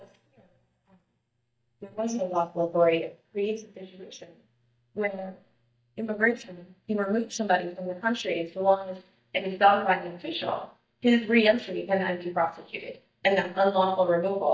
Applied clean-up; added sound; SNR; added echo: neural mask model DeepFilterNet 3.